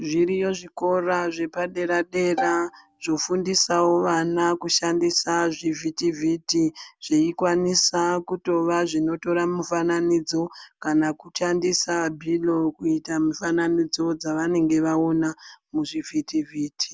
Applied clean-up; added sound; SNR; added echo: none; Bowed string instrument; 8 dB; none.